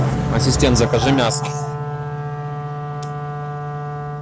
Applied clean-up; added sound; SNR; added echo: none; Wind instrument, woodwind instrument + Marimba, xylophone; 2 dB; none.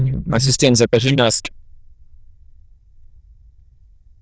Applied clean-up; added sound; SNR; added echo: neural diffusion model UNIVERSE++.